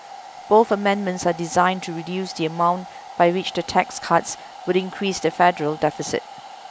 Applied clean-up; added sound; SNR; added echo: none; Domestic sounds, home sounds; 17 dB; none.